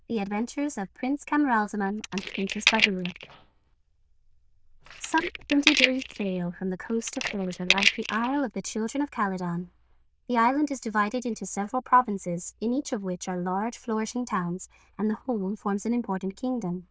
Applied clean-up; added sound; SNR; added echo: neural diffusion model UNIVERSE++.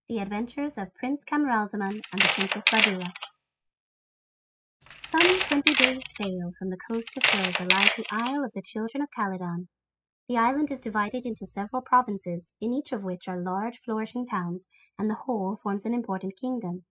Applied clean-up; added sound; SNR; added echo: classical method spectral subtraction.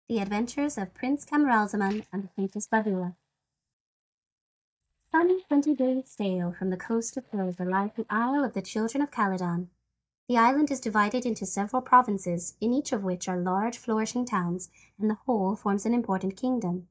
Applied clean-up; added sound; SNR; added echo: neural mask model DeepFilterNet 3.